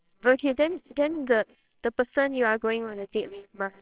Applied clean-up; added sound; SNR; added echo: neural separator model SepFormer WHAMR!.